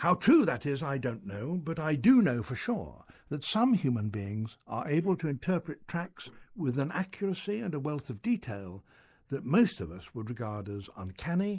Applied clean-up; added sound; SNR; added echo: neural mask model Resemble Enhance denoiser.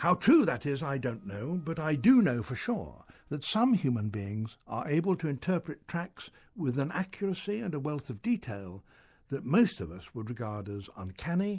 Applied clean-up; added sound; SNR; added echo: none; none; none; none.